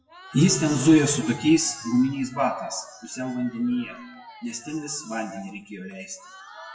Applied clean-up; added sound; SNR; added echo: classical method WPE with log-MMSE.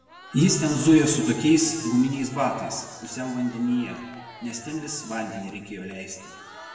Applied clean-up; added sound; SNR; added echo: none; Crowd; 19 dB; reverberation time 1.3 s.